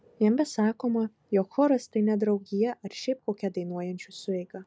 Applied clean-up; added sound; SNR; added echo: none; none; none; none.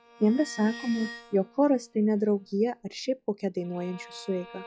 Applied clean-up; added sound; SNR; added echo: classical method log-MMSE.